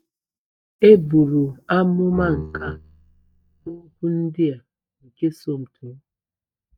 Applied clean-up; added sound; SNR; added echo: neural mask model DeepFilterNet 3.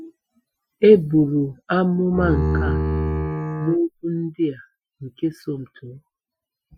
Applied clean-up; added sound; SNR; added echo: classical method Wiener filter.